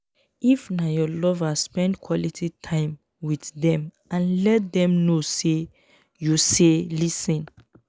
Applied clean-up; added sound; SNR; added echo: none; none; none; none.